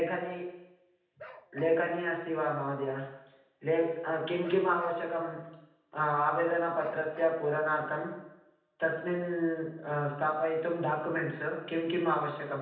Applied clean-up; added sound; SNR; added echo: none; Bark; 20 dB; reverberation time 0.9 s.